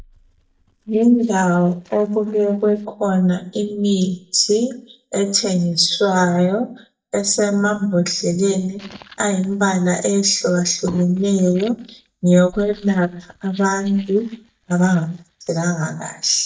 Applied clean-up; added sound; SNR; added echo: neural mask model DeepFilterNet 3.